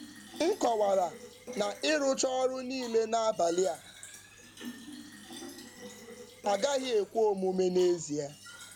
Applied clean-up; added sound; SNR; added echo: none; Fill (with liquid); 16 dB; none.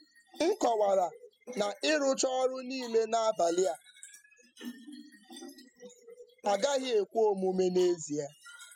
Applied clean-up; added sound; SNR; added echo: classical method spectral subtraction.